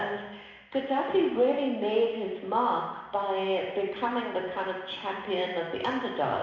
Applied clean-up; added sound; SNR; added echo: none; none; none; reverberation time 1.0 s.